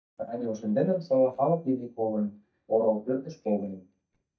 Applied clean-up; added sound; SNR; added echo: neural mask model DeepFilterNet 3.